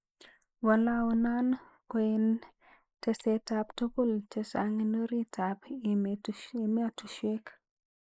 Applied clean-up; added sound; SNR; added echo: neural mask model Resemble Enhance denoiser.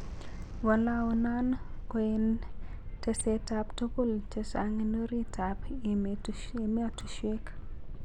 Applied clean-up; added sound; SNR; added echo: none; Thunderstorm; 5 dB; none.